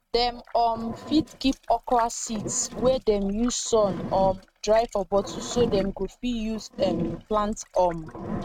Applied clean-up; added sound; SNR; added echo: neural mask model RNNoise.